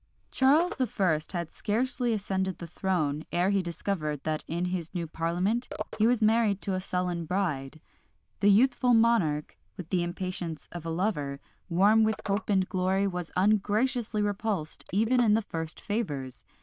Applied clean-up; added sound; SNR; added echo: neural diffusion model UNIVERSE++.